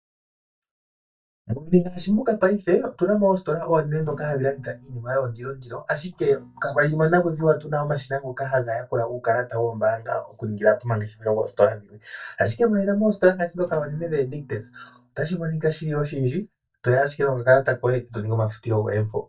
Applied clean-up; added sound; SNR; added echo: neural mask model DeepFilterNet 3.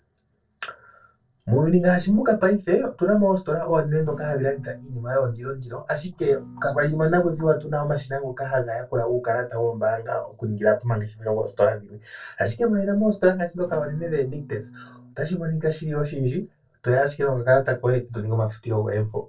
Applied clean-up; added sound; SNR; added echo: neural separator model SepFormer DNS4.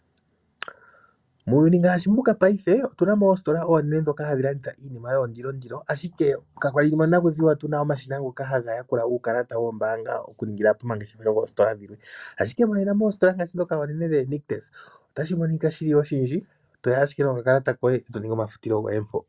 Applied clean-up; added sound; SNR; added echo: none; none; none; none.